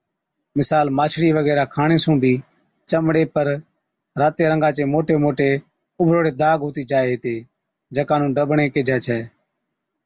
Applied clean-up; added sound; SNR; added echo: none; none; none; none.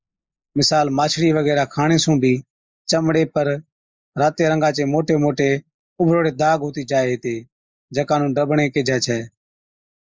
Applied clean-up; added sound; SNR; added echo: neural mask model Resemble Enhance denoiser.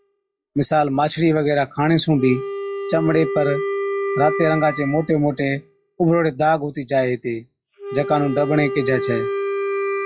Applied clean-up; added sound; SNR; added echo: classical method log-MMSE.